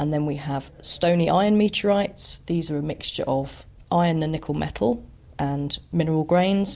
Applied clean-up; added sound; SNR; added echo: none; none; none; none.